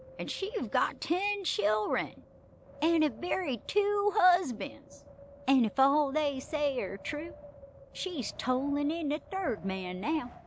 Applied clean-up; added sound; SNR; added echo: none; Wind; 20 dB; none.